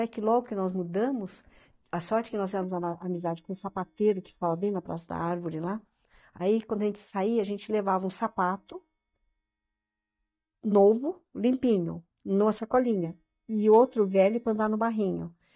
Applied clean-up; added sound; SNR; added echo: neural mask model DeepFilterNet 3.